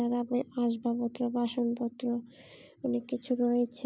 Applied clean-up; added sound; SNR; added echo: none; none; none; none.